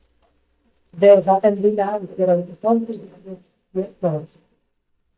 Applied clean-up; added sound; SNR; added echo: neural mask model DeepFilterNet 3.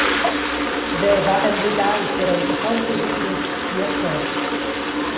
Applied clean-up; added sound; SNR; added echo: none; Toilet flush; -2 dB; reverberation time 1.3 s.